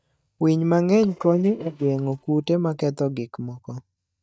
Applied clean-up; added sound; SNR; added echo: neural mask model DeepFilterNet 3.